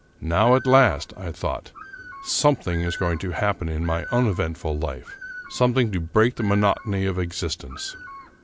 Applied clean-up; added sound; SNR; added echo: none; Bird; 18 dB; none.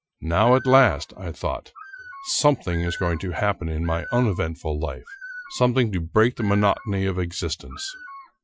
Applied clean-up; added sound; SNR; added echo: classical method Wiener filter.